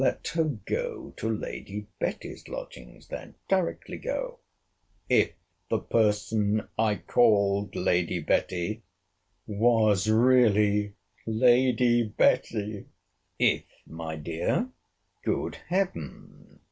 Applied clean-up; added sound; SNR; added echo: none; none; none; none.